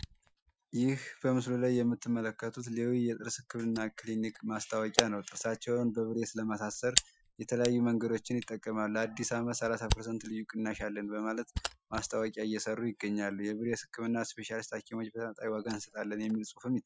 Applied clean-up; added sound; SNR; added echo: classical method Wiener filter.